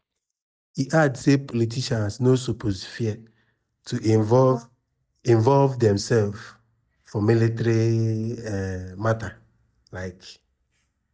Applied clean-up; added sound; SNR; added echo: neural mask model DeepFilterNet 3.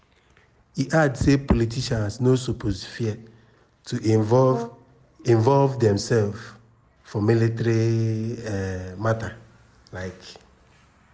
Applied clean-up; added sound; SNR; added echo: none; Brass instrument; 13 dB; none.